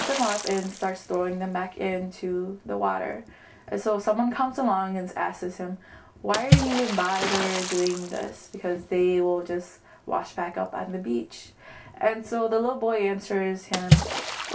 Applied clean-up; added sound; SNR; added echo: none; Water / Splash, splatter; 3 dB; reverberation time 0.2 s.